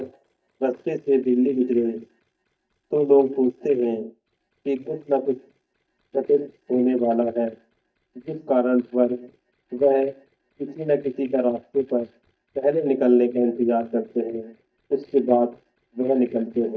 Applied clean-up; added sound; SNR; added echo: neural mask model DeepFilterNet 3.